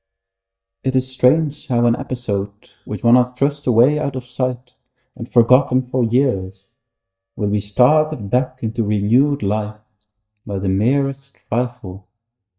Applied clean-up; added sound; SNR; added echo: neural mask model DeepFilterNet 3.